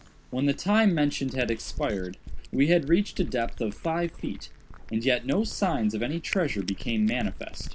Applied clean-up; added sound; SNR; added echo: none; Cat; 10 dB; none.